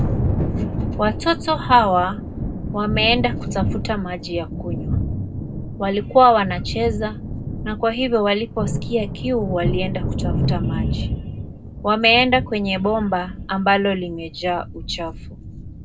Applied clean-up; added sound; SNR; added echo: none; Thunder; 4 dB; reverberation time 0.2 s.